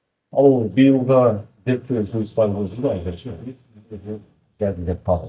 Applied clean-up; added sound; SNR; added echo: neural mask model DeepFilterNet 3.